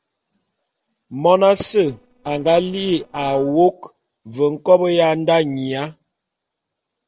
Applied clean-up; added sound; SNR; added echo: neural separator model SepFormer DNS4.